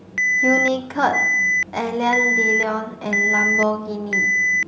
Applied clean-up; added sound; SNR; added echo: none; Alarm; -3 dB; reverberation time 2.4 s.